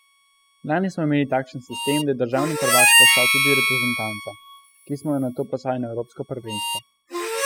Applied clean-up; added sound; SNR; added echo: classical method spectral subtraction.